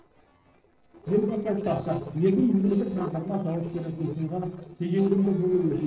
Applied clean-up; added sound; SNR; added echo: neural separator model SepFormer DNS4.